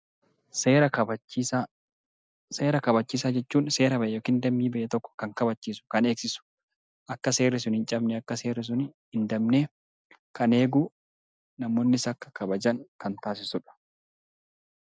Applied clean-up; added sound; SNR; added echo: none; none; none; none.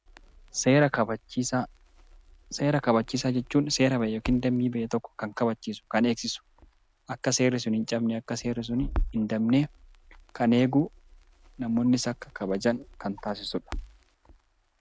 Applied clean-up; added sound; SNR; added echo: none; Crackle; 14 dB; none.